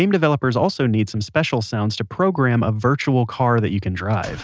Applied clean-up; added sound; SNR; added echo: none; none; none; none.